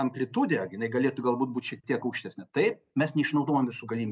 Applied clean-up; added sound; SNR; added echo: none; none; none; none.